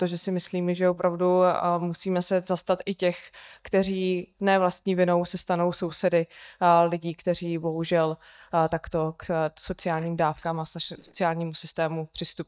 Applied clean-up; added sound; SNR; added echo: neural mask model DeepFilterNet 3.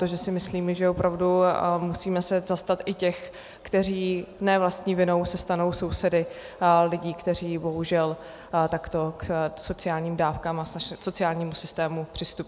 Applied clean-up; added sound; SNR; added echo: none; none; none; none.